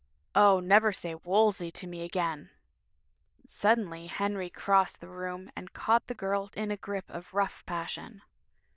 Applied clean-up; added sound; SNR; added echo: neural diffusion model UNIVERSE++.